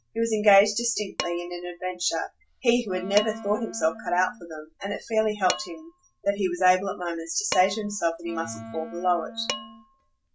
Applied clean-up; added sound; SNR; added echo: none; Dishes, pots, and pans + Wind instrument, woodwind instrument; 13 dB; none.